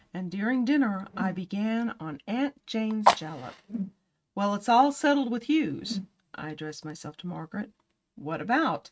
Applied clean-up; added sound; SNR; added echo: neural mask model RNNoise.